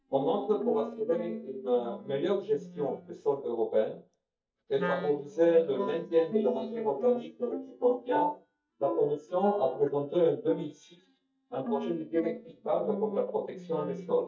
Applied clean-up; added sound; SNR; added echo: neural mask model DeepFilterNet 3.